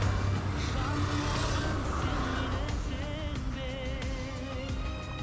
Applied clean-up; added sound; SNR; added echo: none; Car; -2 dB; none.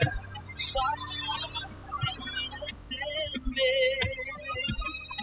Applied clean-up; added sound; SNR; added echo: classical method spectral subtraction.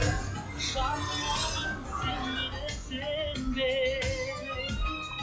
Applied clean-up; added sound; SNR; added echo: classical method log-MMSE.